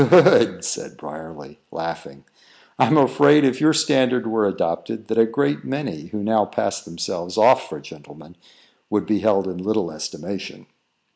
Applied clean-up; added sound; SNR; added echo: none; none; none; none.